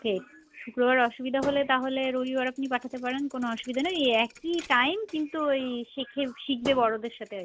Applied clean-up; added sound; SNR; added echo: none; Thump, thud; 19 dB; none.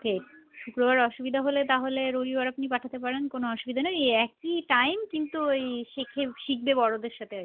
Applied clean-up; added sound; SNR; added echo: none; none; none; none.